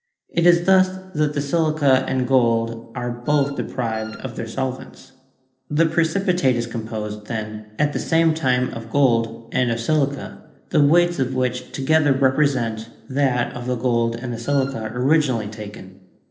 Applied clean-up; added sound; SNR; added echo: neural separator model SepFormer DNS4.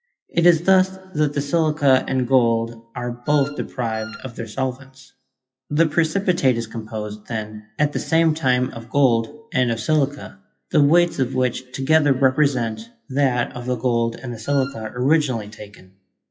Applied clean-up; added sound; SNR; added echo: classical method WPE with log-MMSE.